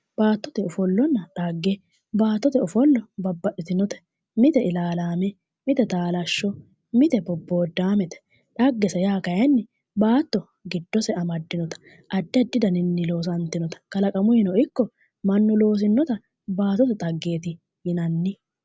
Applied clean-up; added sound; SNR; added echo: none; none; none; none.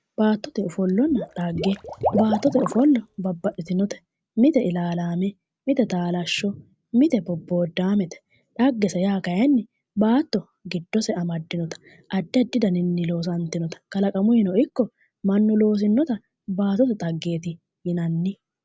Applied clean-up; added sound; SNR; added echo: none; Liquid; 8 dB; none.